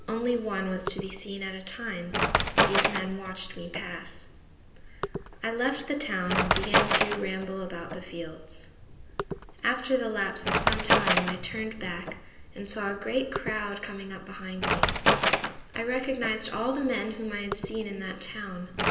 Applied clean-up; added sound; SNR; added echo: none; Wood; -2 dB; reverberation time 1.4 s.